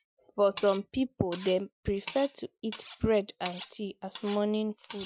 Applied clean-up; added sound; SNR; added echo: classical method Wiener filter.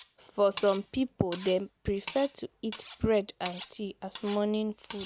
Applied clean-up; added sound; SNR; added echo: none; Cutlery, silverware; 16 dB; none.